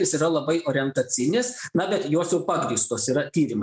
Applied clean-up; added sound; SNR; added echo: none; none; none; none.